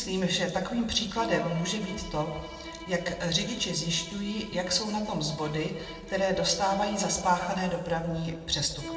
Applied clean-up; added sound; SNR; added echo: none; Bowed string instrument; 15 dB; reverberation time 1.4 s.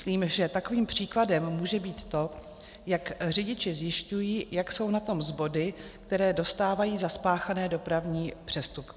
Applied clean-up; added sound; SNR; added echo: none; none; none; none.